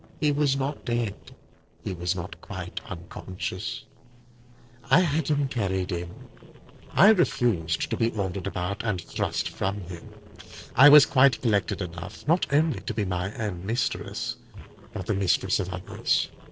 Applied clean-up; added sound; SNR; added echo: neural separator model SepFormer DNS4.